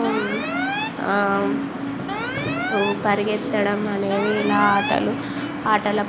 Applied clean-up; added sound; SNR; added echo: none; Alarm; 9 dB; none.